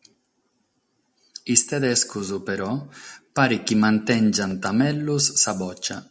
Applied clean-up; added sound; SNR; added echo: none; none; none; none.